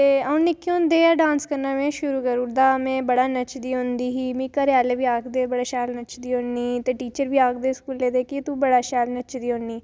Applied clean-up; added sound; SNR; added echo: none; none; none; none.